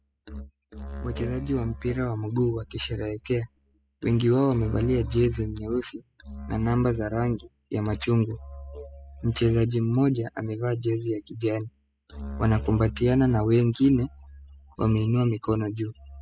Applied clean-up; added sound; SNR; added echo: classical method spectral subtraction.